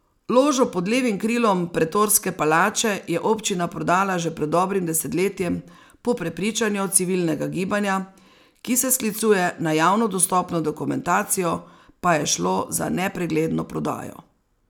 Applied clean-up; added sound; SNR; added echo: none; none; none; none.